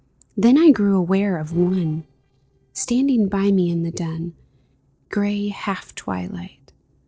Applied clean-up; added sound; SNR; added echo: neural separator model SepFormer DNS4.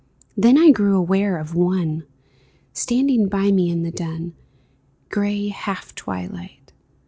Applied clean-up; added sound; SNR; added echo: none; none; none; none.